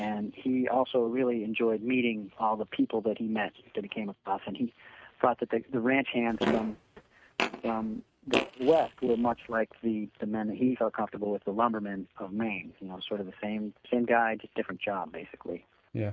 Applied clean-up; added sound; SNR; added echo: neural mask model RNNoise.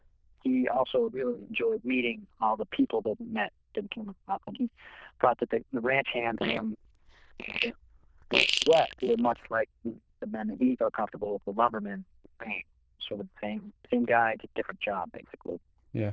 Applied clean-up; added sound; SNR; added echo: neural diffusion model UNIVERSE++.